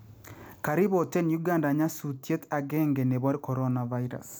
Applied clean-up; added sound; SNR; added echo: none; none; none; none.